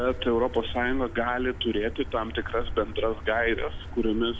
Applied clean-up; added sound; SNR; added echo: none; Motor vehicle (road); 7 dB; none.